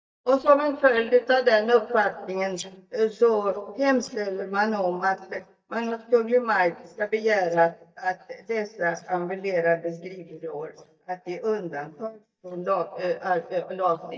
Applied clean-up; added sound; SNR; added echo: neural mask model DeepFilterNet 3.